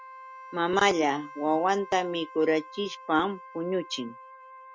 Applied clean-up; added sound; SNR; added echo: none; Wind instrument, woodwind instrument; 17 dB; none.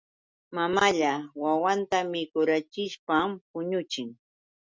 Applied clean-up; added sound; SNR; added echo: none; none; none; none.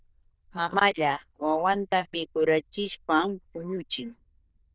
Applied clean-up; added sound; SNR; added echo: neural diffusion model UNIVERSE++.